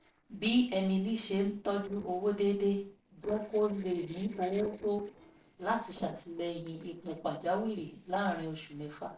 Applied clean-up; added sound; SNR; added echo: neural separator model SepFormer DNS4.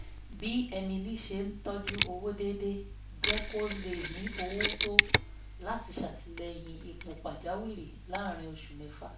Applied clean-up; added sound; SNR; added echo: none; Mechanisms; -3 dB; reverberation time 0.4 s.